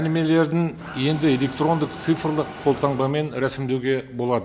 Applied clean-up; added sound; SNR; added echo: none; Mechanisms; 14 dB; none.